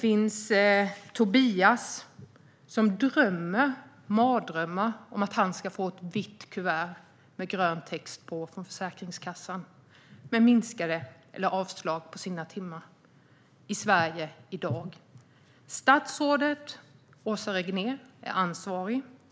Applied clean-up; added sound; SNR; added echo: none; none; none; none.